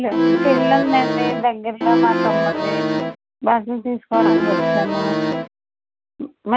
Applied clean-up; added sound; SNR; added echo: none; Accordion; -4 dB; none.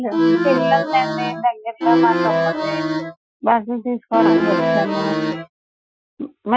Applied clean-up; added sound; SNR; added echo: classical method Wiener filter.